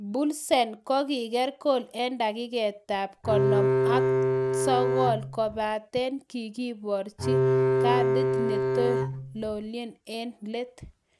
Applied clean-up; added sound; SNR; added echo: none; Bowed string instrument; -5 dB; none.